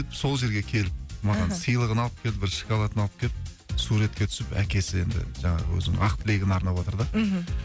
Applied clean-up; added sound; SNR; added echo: none; none; none; none.